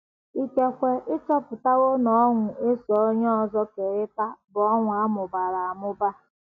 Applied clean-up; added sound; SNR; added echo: none; none; none; none.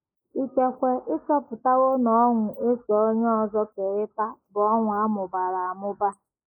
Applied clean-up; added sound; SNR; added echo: neural mask model Resemble Enhance denoiser.